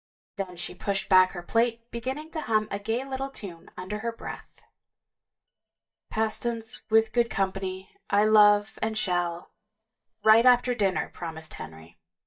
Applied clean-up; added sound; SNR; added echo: neural mask model DeepFilterNet 3.